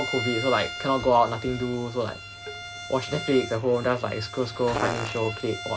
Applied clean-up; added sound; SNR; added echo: none; Bowed string instrument + Fart; 9 dB; none.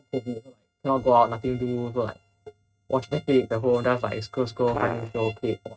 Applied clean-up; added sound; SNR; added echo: neural mask model RNNoise.